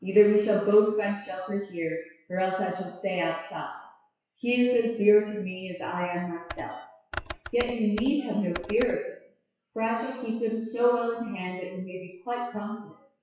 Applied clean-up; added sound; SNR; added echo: classical method WPE with log-MMSE.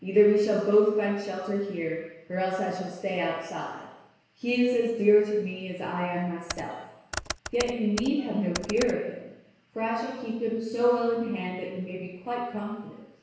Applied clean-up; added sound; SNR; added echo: none; Computer keyboard; 11 dB; reverberation time 1.0 s.